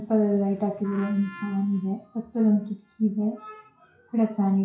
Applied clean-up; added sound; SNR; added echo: classical method WPE with log-MMSE.